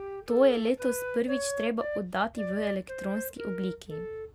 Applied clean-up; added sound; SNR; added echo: none; Wind instrument, woodwind instrument; 6 dB; none.